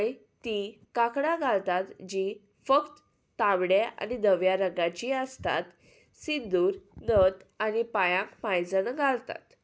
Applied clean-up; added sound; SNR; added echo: none; none; none; none.